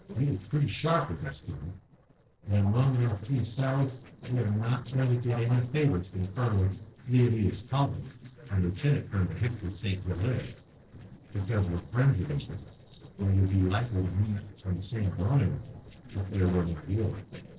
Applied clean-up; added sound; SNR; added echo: neural separator model SepFormer DNS4.